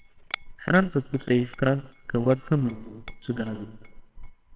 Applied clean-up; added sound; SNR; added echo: neural separator model SepFormer WHAMR!.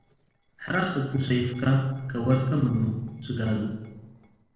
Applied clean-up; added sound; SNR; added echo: neural separator model SepFormer DNS4.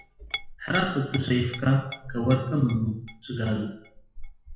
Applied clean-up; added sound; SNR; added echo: classical method WPE with log-MMSE.